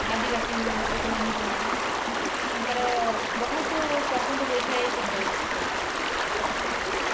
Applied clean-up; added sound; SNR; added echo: none; Stream; -5 dB; none.